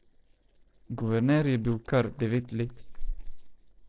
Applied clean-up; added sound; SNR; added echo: neural separator model SepFormer DNS4.